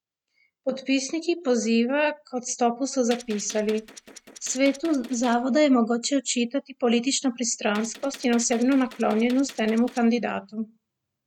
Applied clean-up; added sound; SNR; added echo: neural mask model RNNoise.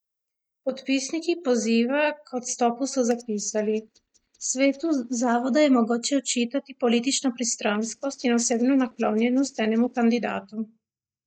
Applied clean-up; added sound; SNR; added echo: neural mask model DeepFilterNet 3.